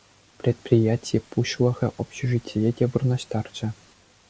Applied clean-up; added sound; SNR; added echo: none; none; none; none.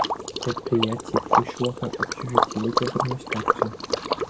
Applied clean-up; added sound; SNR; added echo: none; Liquid; -4 dB; reverberation time 0.1 s.